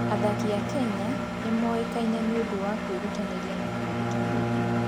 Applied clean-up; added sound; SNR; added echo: none; Engine + Bowed string instrument; -1 dB; none.